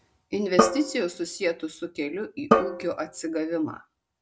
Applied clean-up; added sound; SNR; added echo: none; Drum; -1 dB; none.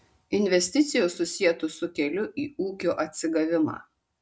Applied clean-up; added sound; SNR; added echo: none; none; none; none.